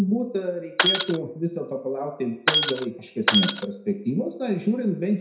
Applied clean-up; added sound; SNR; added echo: none; Shatter; -4 dB; reverberation time 0.6 s.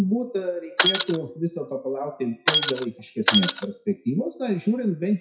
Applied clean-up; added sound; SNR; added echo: classical method WPE with log-MMSE.